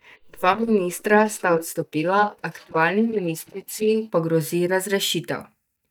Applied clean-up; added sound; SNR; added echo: neural mask model DeepFilterNet 3.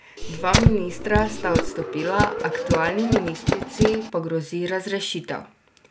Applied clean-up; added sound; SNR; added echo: none; Raindrop / Drip + Tools; -2 dB; none.